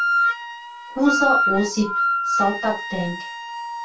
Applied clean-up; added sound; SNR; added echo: none; Wind instrument, woodwind instrument; -2 dB; reverberation time 0.2 s.